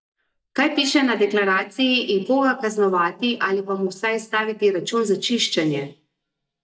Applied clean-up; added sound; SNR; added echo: neural mask model DeepFilterNet 3.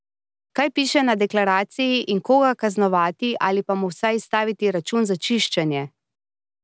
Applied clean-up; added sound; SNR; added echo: none; none; none; none.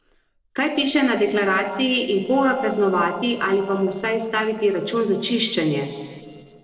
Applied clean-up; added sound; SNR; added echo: neural separator model SepFormer DNS4.